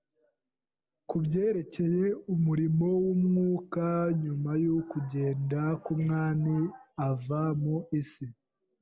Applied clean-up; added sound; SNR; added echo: none; none; none; none.